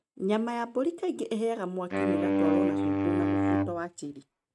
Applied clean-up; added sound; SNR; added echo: neural mask model RNNoise.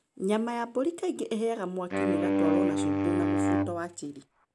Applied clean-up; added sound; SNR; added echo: none; Wind instrument, woodwind instrument; -4 dB; none.